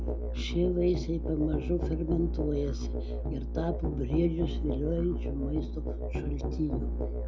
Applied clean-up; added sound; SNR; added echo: none; Musical instrument; 0 dB; none.